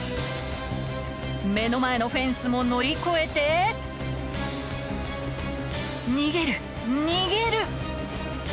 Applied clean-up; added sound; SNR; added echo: none; none; none; none.